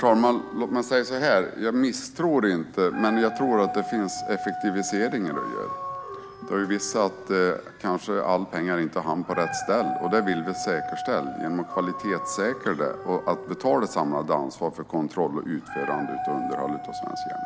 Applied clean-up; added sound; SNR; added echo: none; Dog; 9 dB; none.